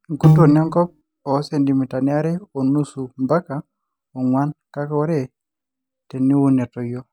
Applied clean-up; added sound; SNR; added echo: none; Piano; -4 dB; none.